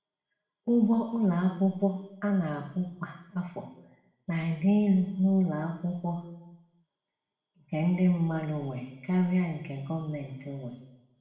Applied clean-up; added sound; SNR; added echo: none; none; none; reverberation time 0.8 s.